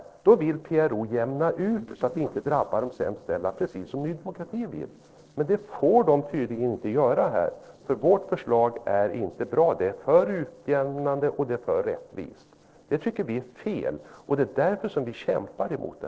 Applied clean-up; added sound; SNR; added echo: neural separator model SepFormer DNS4.